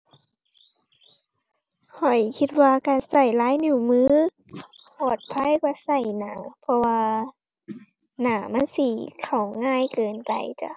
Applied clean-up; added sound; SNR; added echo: none; none; none; none.